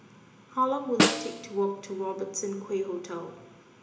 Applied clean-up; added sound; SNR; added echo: none; Snare drum; -1 dB; reverberation time 0.8 s.